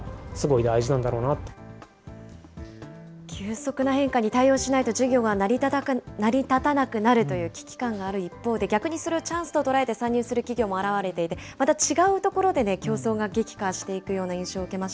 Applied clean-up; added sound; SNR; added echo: none; none; none; none.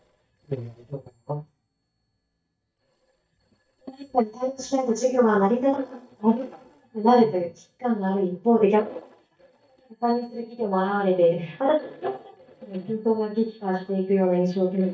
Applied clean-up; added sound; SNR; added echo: neural mask model DeepFilterNet 3.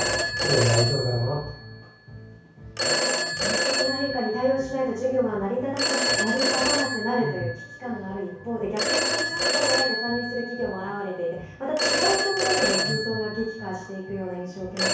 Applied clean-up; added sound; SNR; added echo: none; Telephone; 0 dB; reverberation time 0.6 s.